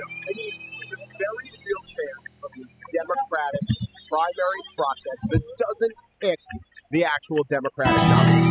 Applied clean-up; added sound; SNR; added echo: classical method spectral subtraction.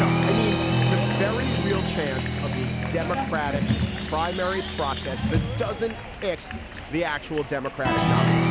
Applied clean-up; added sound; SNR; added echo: none; Applause; -4 dB; none.